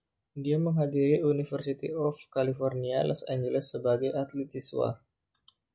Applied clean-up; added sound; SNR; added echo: none; none; none; none.